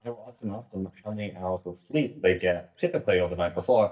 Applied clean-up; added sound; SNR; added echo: neural mask model DeepFilterNet 3.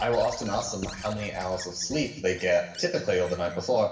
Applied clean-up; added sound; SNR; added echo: none; Squeak / Writing; 17 dB; reverberation time 1.0 s.